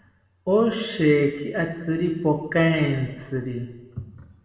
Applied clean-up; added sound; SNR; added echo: none; none; none; reverberation time 1.2 s.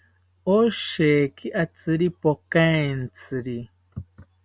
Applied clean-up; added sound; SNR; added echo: none; none; none; none.